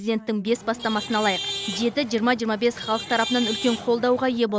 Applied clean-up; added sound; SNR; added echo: none; Traffic noise, roadway noise / Vehicle horn, car horn, honking; 10 dB; none.